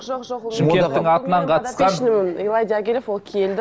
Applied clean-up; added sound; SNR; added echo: none; none; none; none.